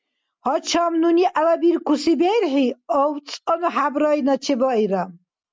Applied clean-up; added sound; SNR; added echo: none; none; none; none.